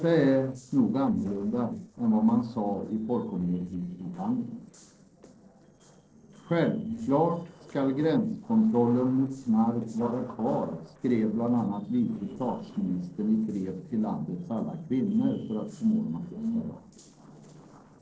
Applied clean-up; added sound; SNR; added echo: neural separator model SepFormer DNS4.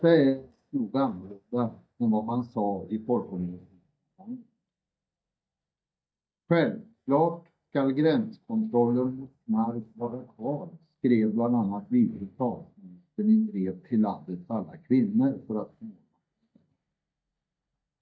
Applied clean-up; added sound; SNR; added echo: neural mask model DeepFilterNet 3.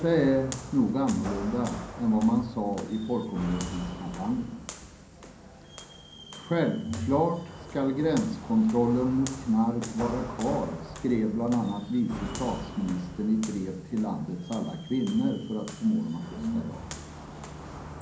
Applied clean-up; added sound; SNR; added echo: none; Walk, footsteps; 13 dB; reverberation time 0.6 s.